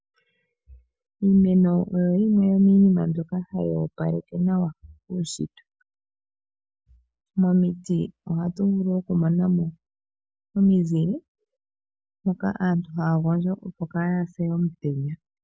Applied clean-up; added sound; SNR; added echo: none; none; none; none.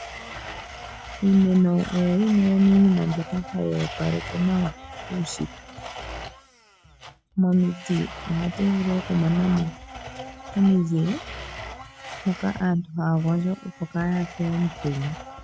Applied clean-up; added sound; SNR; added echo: none; Domestic sounds, home sounds; 14 dB; none.